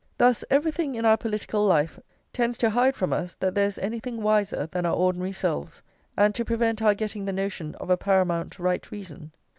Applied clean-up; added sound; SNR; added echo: none; none; none; none.